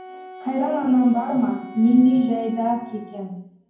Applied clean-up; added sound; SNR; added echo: none; Wind instrument, woodwind instrument; 19 dB; reverberation time 0.9 s.